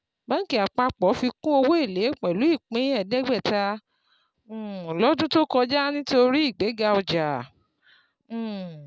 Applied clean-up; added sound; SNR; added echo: none; none; none; none.